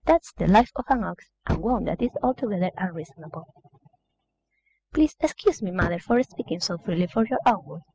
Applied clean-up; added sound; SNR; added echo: classical method spectral subtraction.